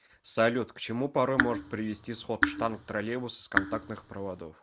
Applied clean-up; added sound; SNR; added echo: none; Raindrop / Drip; 1 dB; none.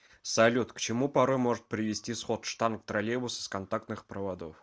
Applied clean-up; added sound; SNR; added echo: none; none; none; none.